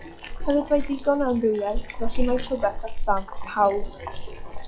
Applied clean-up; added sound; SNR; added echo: classical method log-MMSE.